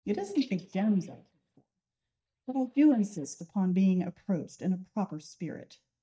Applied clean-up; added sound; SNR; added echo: neural mask model DeepFilterNet 3.